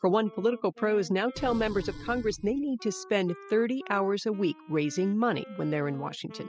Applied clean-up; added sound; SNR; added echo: classical method spectral subtraction.